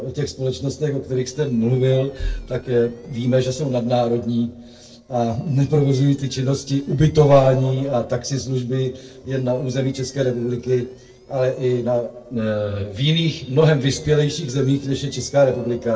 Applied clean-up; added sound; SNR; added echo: neural separator model SepFormer DNS4.